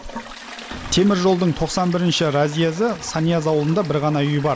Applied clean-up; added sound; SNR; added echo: none; Toilet flush; 17 dB; none.